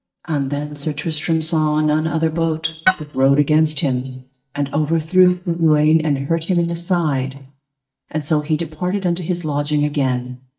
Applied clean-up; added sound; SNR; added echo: neural mask model DeepFilterNet 3.